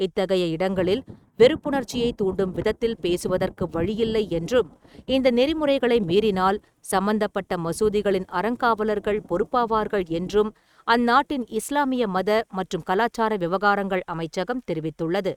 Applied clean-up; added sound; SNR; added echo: neural mask model RNNoise.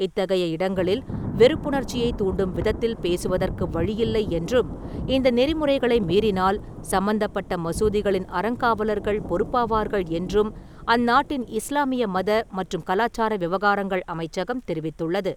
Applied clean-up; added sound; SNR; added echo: none; Thunder / Rain; 11 dB; none.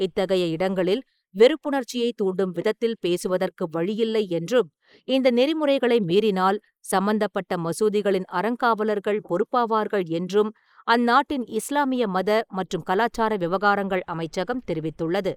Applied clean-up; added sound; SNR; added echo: neural mask model Resemble Enhance denoiser.